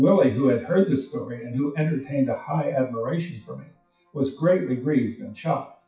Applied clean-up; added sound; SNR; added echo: classical method WPE with log-MMSE.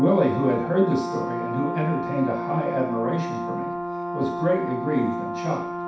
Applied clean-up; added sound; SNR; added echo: none; Brass instrument; 5 dB; reverberation time 0.6 s.